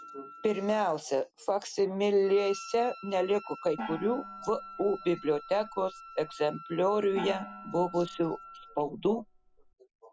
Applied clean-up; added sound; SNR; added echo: none; Gong + Wind instrument, woodwind instrument; 15 dB; none.